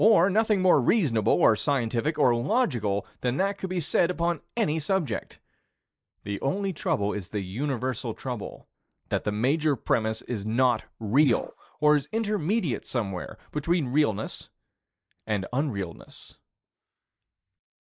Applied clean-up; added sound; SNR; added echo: neural mask model Resemble Enhance denoiser.